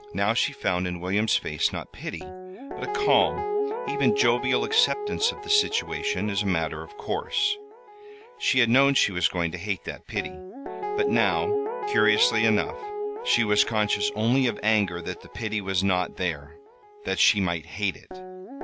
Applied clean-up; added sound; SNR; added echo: none; Guitar; 6 dB; none.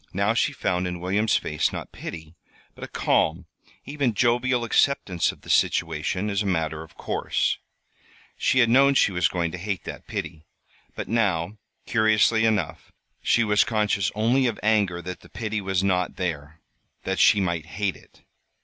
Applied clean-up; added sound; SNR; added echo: none; none; none; none.